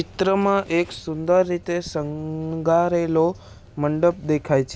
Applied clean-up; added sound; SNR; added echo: none; none; none; none.